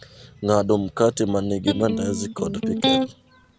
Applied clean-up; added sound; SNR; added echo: none; Electric guitar; 1 dB; none.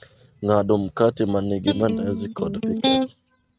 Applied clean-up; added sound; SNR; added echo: neural mask model RNNoise.